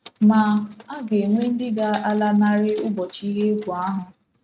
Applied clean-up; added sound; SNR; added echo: neural mask model RNNoise.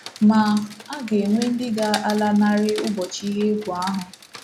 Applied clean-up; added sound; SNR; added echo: none; Rain; 16 dB; none.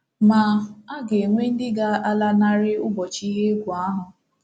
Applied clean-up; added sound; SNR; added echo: none; none; none; none.